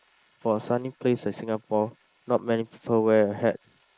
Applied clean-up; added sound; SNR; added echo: neural mask model Resemble Enhance denoiser.